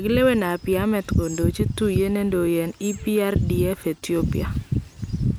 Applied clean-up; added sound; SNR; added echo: none; none; none; none.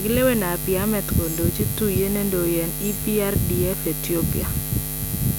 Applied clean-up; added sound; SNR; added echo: none; Buzz; 5 dB; none.